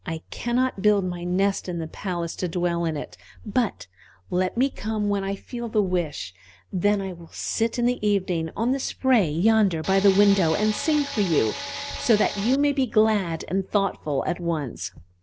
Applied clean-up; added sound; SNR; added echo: none; Tools; 9 dB; none.